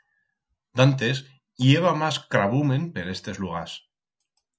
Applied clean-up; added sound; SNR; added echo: none; none; none; none.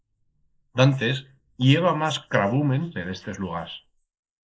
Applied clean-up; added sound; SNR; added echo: neural mask model Resemble Enhance denoiser.